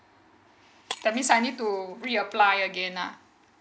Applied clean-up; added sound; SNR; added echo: none; Shatter; 20 dB; none.